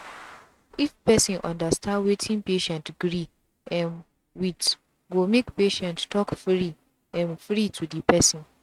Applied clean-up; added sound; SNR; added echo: neural mask model RNNoise.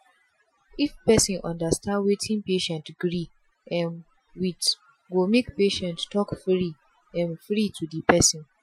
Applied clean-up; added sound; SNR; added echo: classical method Wiener filter.